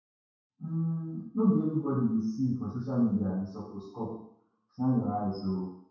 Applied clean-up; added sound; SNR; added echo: none; none; none; reverberation time 0.6 s.